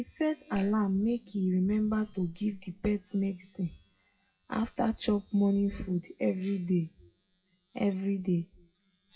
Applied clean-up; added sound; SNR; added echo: classical method WPE with log-MMSE.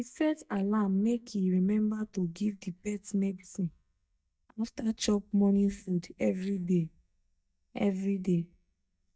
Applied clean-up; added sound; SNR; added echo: neural mask model DeepFilterNet 3.